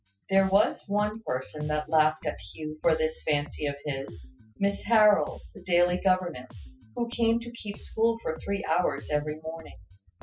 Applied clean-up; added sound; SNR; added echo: classical method spectral subtraction.